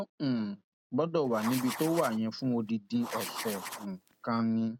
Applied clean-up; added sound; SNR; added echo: none; Writing; 10 dB; none.